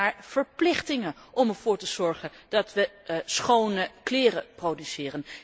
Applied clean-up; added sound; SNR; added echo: none; none; none; none.